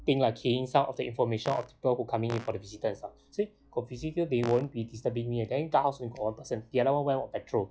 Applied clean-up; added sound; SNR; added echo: classical method log-MMSE.